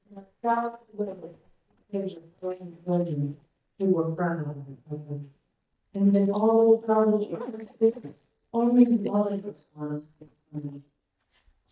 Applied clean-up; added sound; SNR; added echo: neural mask model DeepFilterNet 3.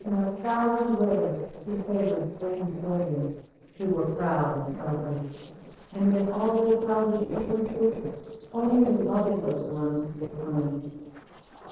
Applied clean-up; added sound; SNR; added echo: neural separator model SepFormer DNS4.